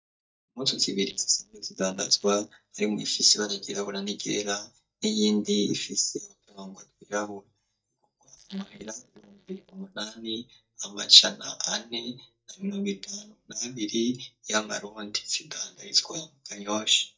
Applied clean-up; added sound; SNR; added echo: neural mask model DeepFilterNet 3.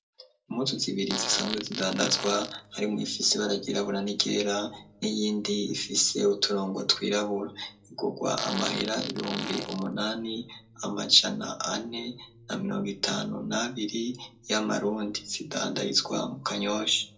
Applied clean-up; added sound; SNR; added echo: none; Fart; 7 dB; reverberation time 0.2 s.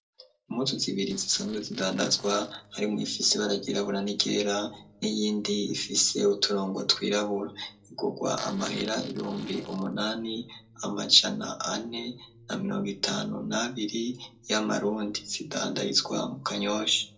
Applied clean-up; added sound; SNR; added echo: neural separator model SepFormer DNS4.